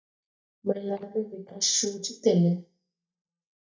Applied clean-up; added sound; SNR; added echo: neural mask model DeepFilterNet 3.